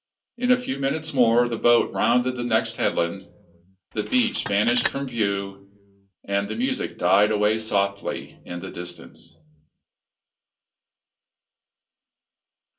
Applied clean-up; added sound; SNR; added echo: none; Tools; 6 dB; reverberation time 0.2 s.